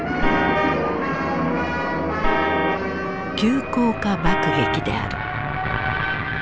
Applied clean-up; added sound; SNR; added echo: none; Vehicle horn, car horn, honking; 4 dB; none.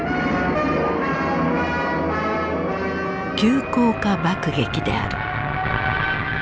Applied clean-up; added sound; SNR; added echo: none; none; none; none.